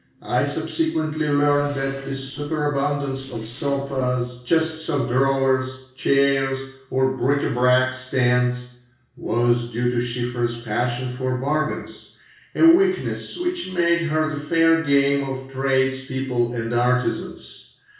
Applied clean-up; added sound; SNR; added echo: neural separator model SepFormer DNS4.